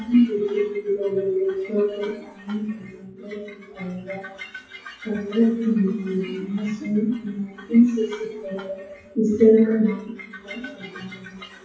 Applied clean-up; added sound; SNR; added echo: classical method WPE with log-MMSE.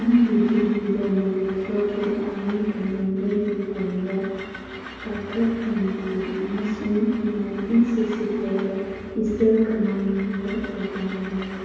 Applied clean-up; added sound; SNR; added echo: none; Train; 17 dB; reverberation time 2.2 s.